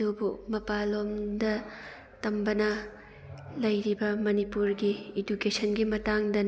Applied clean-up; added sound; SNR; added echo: none; none; none; none.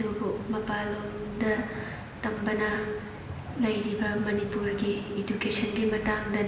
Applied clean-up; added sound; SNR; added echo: none; Stream; 11 dB; reverberation time 1.0 s.